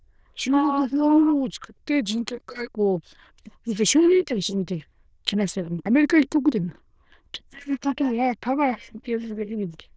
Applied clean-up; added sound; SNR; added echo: neural diffusion model UNIVERSE++.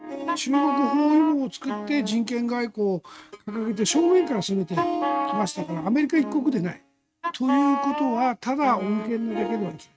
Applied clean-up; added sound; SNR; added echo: neural mask model RNNoise.